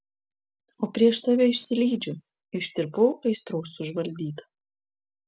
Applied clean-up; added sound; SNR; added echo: none; none; none; none.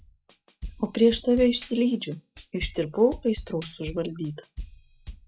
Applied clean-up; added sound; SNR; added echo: classical method log-MMSE.